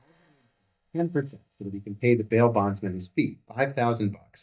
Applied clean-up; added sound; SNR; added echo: neural mask model DeepFilterNet 3.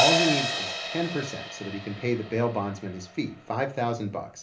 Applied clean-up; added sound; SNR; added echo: none; Crash cymbal; 1 dB; reverberation time 0.3 s.